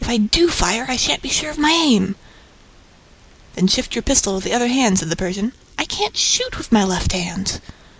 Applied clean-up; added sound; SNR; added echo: neural mask model Resemble Enhance denoiser.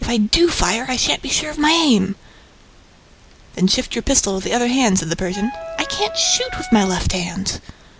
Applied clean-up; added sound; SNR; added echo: none; Wind instrument, woodwind instrument; 11 dB; none.